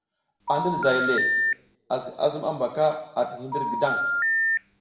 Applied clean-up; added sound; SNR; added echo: none; Telephone; -2 dB; reverberation time 0.8 s.